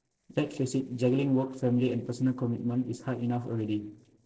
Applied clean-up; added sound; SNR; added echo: neural separator model SepFormer DNS4.